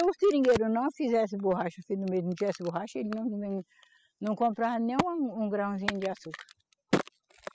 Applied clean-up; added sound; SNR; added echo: classical method spectral subtraction.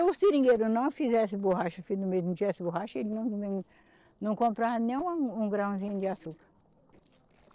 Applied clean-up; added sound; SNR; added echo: neural separator model SepFormer DNS4.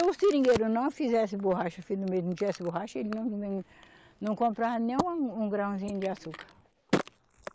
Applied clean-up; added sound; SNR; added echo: neural mask model Resemble Enhance denoiser.